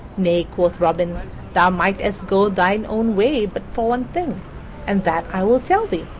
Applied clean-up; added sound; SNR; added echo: none; Car; 13 dB; none.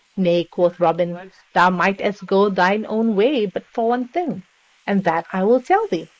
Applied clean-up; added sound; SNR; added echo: neural mask model Resemble Enhance denoiser.